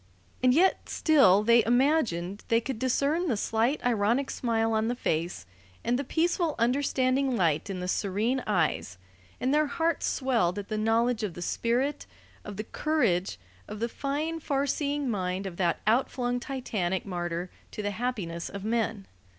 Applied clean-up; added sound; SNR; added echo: none; none; none; none.